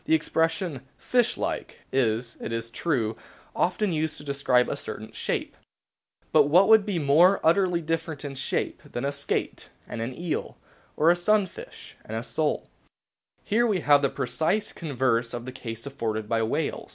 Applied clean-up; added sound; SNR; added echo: none; none; none; none.